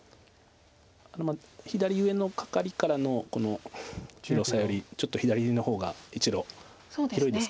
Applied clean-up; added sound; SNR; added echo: none; none; none; none.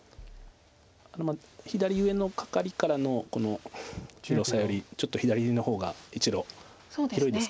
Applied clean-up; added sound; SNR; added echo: none; Bass drum; 17 dB; none.